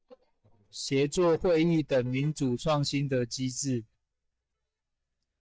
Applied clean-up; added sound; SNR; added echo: neural mask model DeepFilterNet 3.